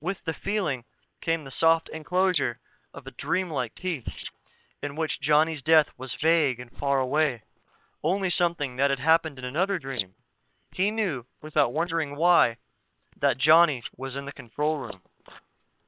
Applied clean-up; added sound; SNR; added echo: neural separator model SepFormer WHAM!.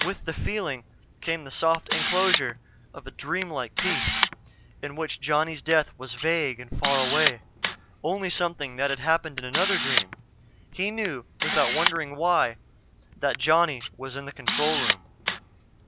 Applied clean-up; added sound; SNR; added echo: none; Camera; 3 dB; none.